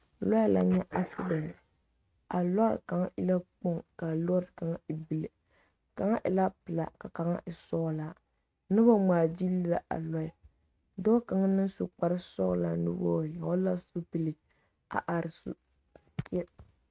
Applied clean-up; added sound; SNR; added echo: neural mask model RNNoise.